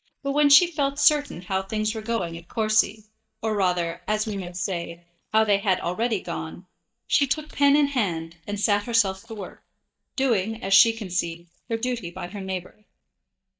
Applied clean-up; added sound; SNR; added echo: neural mask model DeepFilterNet 3.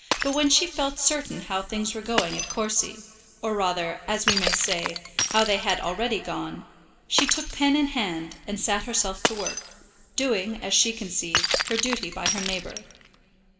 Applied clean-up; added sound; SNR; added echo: none; Shatter; 5 dB; reverberation time 2.7 s.